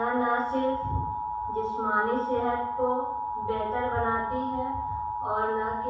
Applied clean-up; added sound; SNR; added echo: none; Alarm; 2 dB; reverberation time 0.7 s.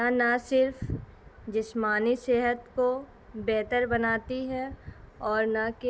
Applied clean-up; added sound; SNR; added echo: none; none; none; none.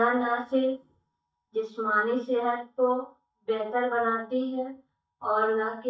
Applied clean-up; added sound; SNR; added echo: neural mask model DeepFilterNet 3.